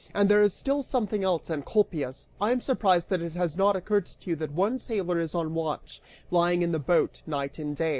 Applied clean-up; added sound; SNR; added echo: none; none; none; none.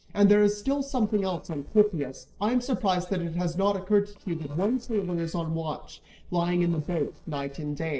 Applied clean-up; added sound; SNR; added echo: neural separator model SepFormer DNS4.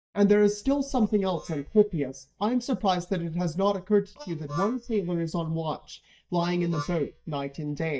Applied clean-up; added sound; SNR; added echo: neural mask model DeepFilterNet 3.